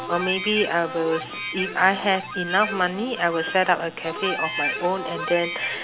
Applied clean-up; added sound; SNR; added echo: none; Harmonica; 7 dB; none.